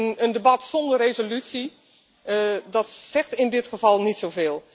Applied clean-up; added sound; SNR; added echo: none; none; none; none.